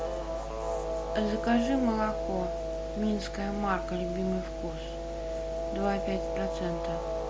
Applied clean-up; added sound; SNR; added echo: none; Guitar; 2 dB; none.